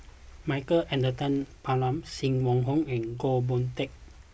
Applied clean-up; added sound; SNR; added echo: none; none; none; none.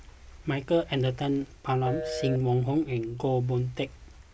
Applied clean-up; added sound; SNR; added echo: none; Telephone; 7 dB; none.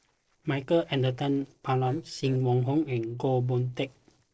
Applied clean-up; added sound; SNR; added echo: neural separator model SepFormer DNS4.